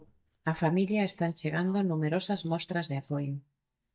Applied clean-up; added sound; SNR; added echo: neural mask model DeepFilterNet 3.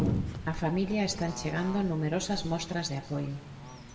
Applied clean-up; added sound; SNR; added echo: none; Bird / Fowl; 13 dB; reverberation time 1.7 s.